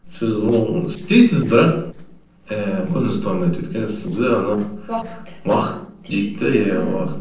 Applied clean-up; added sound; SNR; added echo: neural separator model SepFormer DNS4.